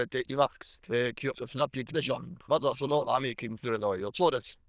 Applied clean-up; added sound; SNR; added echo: neural diffusion model UNIVERSE++.